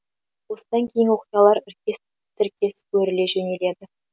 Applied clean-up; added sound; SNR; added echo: none; none; none; none.